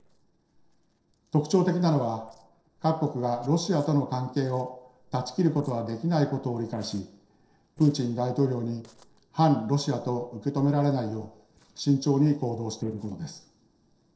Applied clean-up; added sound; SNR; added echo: neural separator model SepFormer DNS4.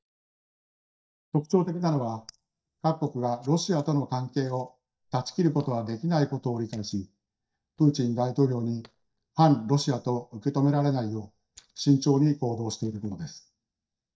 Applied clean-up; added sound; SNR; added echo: neural mask model DeepFilterNet 3.